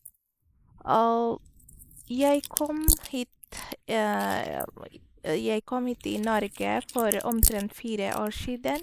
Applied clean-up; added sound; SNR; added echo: neural mask model Resemble Enhance denoiser.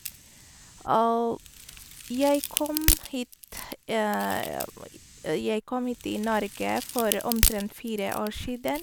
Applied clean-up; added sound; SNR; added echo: none; Crack; 4 dB; none.